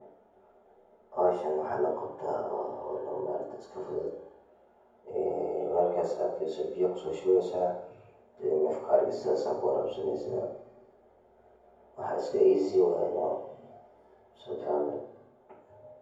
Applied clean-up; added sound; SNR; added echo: none; none; none; reverberation time 0.9 s.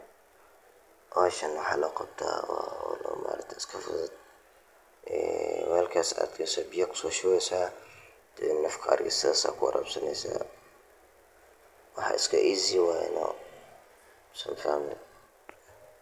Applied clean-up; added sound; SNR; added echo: none; none; none; none.